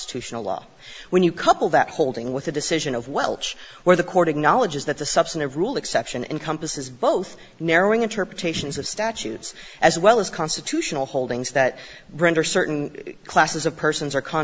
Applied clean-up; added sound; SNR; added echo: none; none; none; none.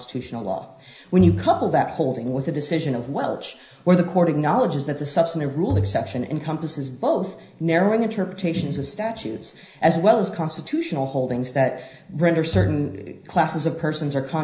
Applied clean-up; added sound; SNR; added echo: none; Bowed string instrument; 6 dB; reverberation time 0.5 s.